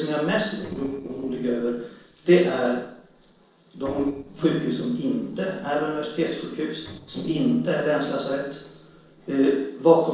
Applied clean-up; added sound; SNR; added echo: neural separator model SepFormer DNS4.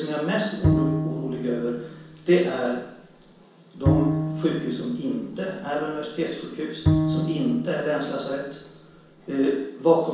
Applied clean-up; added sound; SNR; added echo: none; Bowed string instrument; 1 dB; reverberation time 0.7 s.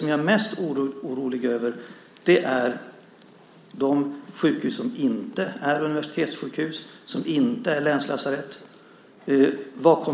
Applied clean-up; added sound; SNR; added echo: none; none; none; none.